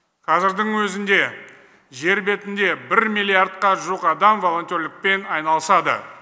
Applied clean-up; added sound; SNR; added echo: none; none; none; none.